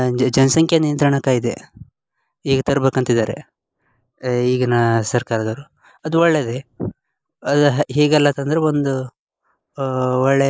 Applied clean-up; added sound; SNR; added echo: neural mask model Resemble Enhance denoiser.